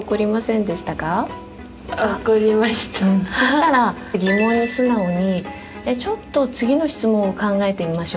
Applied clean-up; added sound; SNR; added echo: none; none; none; none.